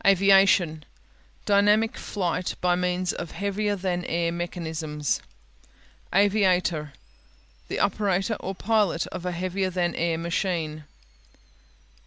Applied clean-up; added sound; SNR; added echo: none; none; none; none.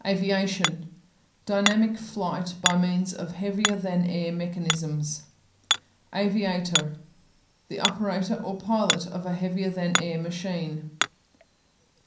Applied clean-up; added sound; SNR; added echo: none; Hammer; 5 dB; reverberation time 0.6 s.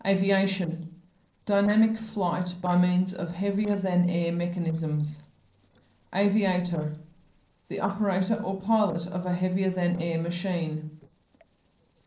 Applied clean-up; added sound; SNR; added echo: neural separator model SepFormer DNS4.